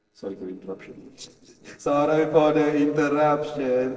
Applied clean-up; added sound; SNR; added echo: neural separator model SepFormer DNS4.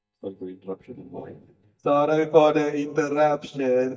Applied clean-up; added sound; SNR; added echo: neural mask model DeepFilterNet 3.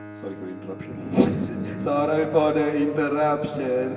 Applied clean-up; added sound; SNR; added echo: none; Bowed string instrument; 14 dB; reverberation time 2.3 s.